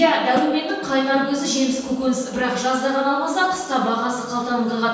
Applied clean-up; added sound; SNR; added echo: none; Snare drum; 18 dB; reverberation time 1.2 s.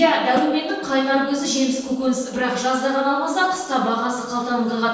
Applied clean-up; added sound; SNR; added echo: neural separator model SepFormer DNS4.